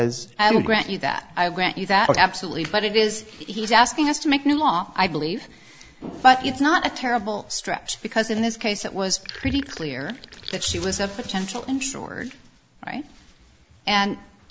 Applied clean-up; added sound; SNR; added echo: none; Sink (filling or washing); 17 dB; none.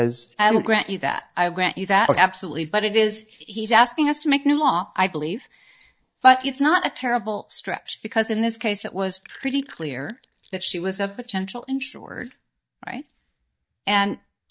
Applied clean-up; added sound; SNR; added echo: neural mask model DeepFilterNet 3.